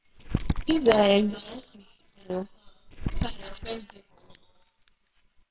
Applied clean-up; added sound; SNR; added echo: neural separator model SepFormer WHAMR!.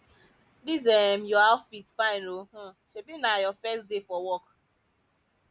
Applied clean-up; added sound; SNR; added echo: none; none; none; none.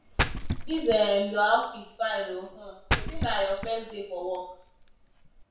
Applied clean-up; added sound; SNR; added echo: none; Splash, splatter; 5 dB; reverberation time 0.6 s.